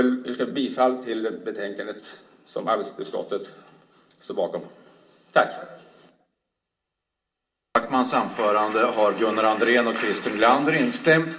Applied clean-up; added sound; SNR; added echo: none; none; none; reverberation time 0.6 s.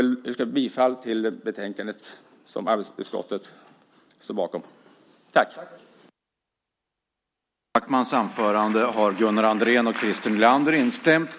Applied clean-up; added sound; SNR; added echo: none; none; none; none.